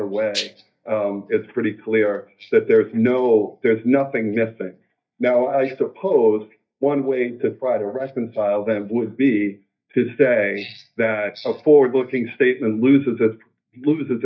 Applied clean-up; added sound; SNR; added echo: neural mask model DeepFilterNet 3.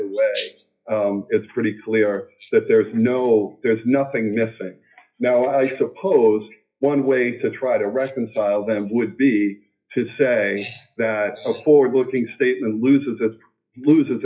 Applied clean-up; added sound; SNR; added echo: classical method WPE with log-MMSE.